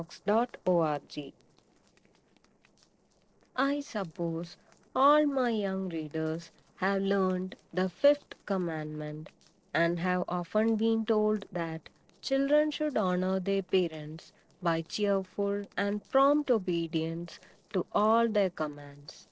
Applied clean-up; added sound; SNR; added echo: neural separator model SepFormer DNS4.